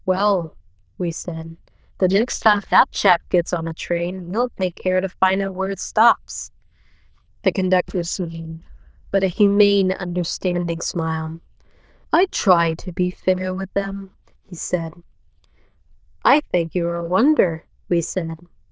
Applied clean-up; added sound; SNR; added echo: neural diffusion model UNIVERSE++.